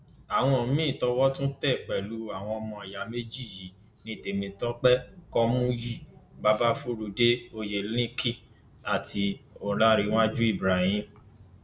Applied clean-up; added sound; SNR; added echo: none; none; none; none.